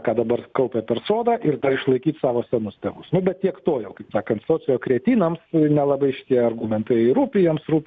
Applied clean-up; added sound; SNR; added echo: none; none; none; none.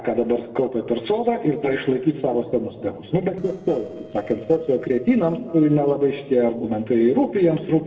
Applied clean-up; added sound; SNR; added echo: neural separator model SepFormer DNS4.